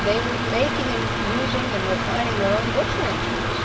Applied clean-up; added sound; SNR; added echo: none; Mechanical fan; -2 dB; reverberation time 3.0 s.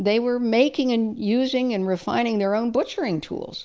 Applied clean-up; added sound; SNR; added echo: none; none; none; none.